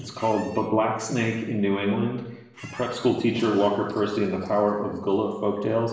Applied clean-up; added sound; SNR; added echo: none; Squeak; 20 dB; reverberation time 0.9 s.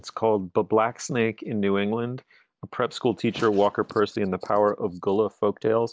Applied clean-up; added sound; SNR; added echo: none; none; none; none.